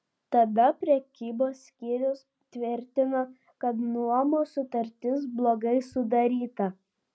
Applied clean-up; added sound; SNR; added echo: none; none; none; none.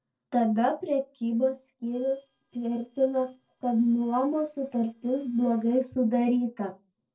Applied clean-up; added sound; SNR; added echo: neural separator model SepFormer DNS4.